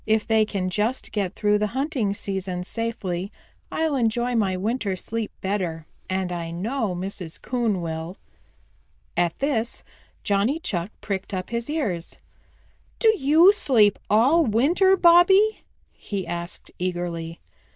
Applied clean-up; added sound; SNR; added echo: neural diffusion model UNIVERSE++.